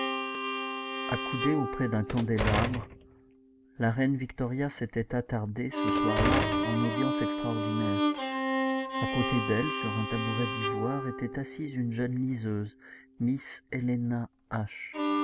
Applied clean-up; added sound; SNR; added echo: none; Door + Bowed string instrument; 1 dB; none.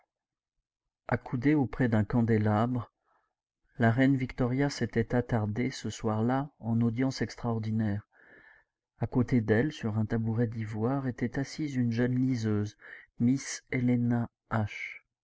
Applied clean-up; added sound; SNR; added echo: none; none; none; none.